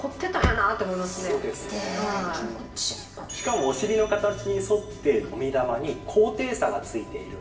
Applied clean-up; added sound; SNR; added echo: none; Slam / Engine starting; 12 dB; reverberation time 0.8 s.